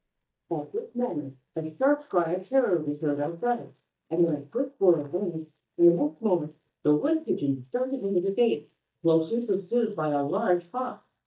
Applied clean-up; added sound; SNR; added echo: neural mask model DeepFilterNet 3.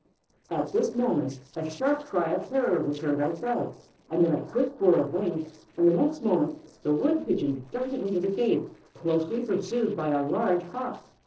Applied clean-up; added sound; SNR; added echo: neural separator model SepFormer DNS4.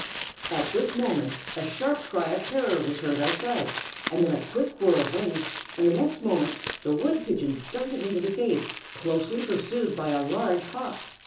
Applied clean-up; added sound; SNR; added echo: none; Crumpling, crinkling; 8 dB; reverberation time 0.7 s.